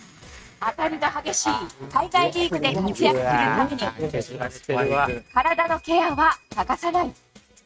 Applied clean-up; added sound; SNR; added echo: neural mask model RNNoise.